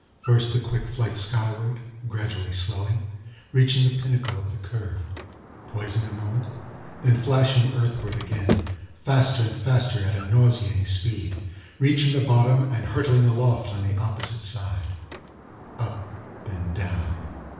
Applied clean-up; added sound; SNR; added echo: none; Sliding door; 15 dB; reverberation time 0.9 s.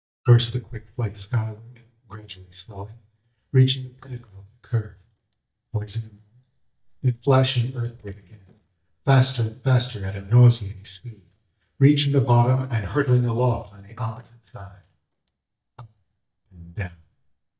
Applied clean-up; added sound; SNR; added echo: neural mask model DeepFilterNet 3.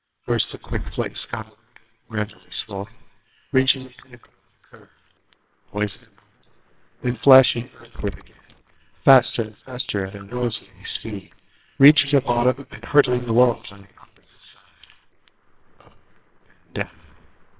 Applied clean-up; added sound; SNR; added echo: neural separator model SepFormer WHAMR!.